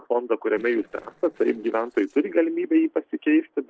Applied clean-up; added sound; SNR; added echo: neural separator model SepFormer DNS4.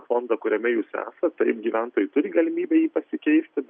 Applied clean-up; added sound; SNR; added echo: none; none; none; none.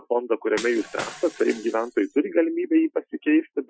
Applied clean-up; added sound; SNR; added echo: classical method Wiener filter.